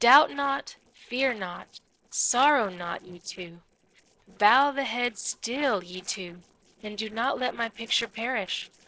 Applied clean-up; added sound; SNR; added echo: neural separator model SepFormer DNS4.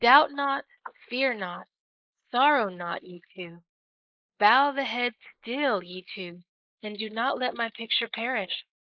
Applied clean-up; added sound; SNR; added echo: neural mask model Resemble Enhance denoiser.